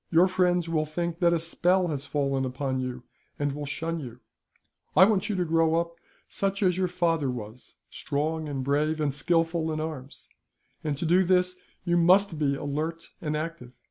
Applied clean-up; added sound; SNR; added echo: none; none; none; none.